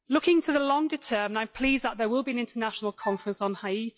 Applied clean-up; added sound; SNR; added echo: classical method log-MMSE.